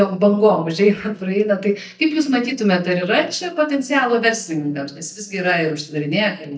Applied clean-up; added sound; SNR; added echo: neural mask model DeepFilterNet 3.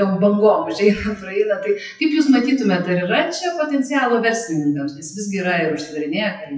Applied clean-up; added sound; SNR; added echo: classical method WPE with log-MMSE.